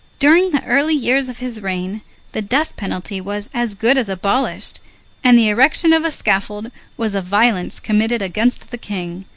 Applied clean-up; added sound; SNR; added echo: none; none; none; none.